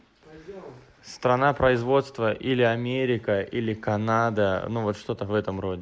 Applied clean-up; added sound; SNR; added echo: none; none; none; none.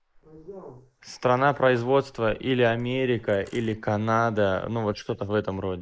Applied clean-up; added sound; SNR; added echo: neural mask model Resemble Enhance denoiser.